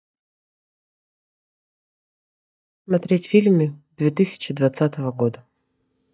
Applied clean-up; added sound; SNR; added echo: neural mask model DeepFilterNet 3.